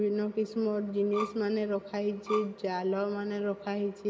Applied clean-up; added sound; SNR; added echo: none; Bowed string instrument; 10 dB; reverberation time 2.1 s.